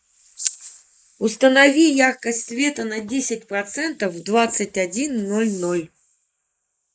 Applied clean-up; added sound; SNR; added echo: neural mask model Resemble Enhance denoiser.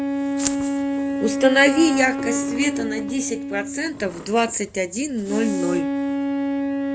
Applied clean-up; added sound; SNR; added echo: none; Wind instrument, woodwind instrument; 2 dB; none.